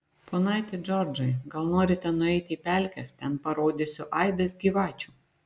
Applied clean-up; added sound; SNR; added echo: none; none; none; none.